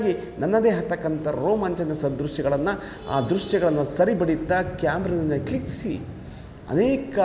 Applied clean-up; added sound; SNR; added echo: none; Thunder / Cricket; 16 dB; none.